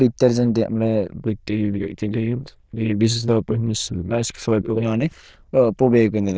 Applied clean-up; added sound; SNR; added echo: neural diffusion model UNIVERSE++.